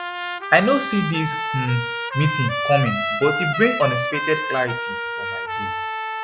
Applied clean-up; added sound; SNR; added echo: none; Trumpet; 3 dB; none.